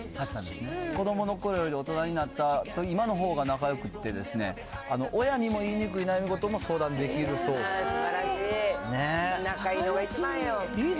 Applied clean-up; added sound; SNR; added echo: none; none; none; none.